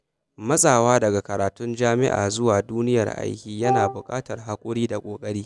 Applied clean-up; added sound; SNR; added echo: none; Wind instrument, woodwind instrument; 3 dB; none.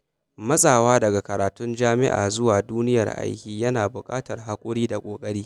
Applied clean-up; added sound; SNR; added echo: none; none; none; none.